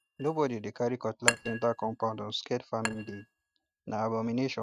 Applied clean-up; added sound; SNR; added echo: neural mask model RNNoise.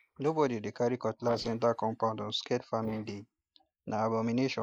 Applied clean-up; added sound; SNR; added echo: neural mask model Resemble Enhance denoiser.